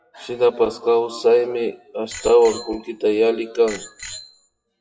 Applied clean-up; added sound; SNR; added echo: classical method WPE with log-MMSE.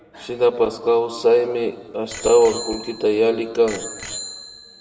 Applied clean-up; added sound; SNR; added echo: none; Bicycle bell; 16 dB; reverberation time 1.3 s.